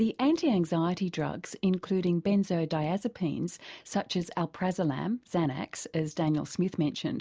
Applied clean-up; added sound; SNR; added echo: none; none; none; none.